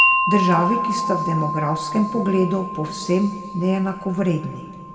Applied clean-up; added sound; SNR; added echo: none; Wind chime; 2 dB; reverberation time 2.0 s.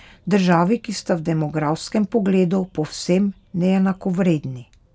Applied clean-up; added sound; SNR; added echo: none; none; none; none.